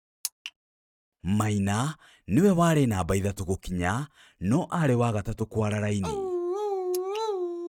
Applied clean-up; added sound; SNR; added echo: neural mask model RNNoise.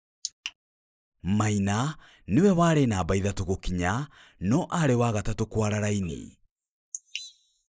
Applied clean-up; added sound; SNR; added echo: neural mask model Resemble Enhance denoiser.